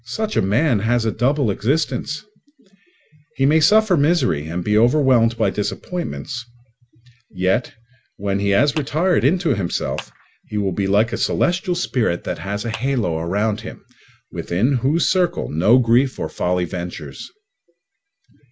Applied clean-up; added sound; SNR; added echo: none; Clapping; 20 dB; none.